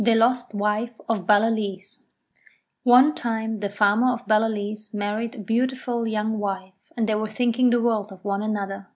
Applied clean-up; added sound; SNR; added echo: none; none; none; none.